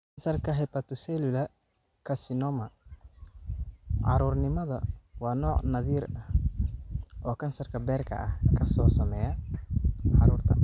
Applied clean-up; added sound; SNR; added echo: none; none; none; none.